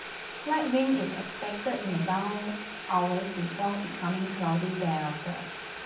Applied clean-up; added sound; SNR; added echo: none; Boiling; 9 dB; reverberation time 0.6 s.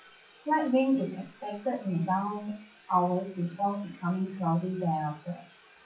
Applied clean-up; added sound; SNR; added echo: classical method WPE with log-MMSE.